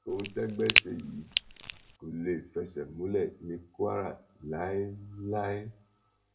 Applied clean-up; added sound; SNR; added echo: none; Crack; -3 dB; reverberation time 0.3 s.